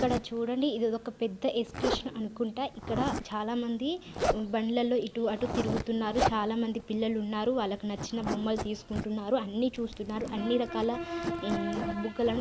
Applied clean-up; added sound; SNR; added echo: none; Zipper (clothing); 7 dB; none.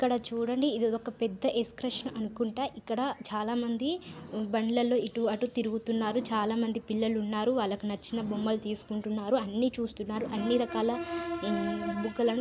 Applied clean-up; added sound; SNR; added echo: none; none; none; none.